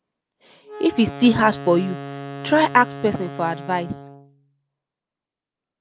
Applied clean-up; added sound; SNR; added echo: none; Wind instrument, woodwind instrument; 13 dB; none.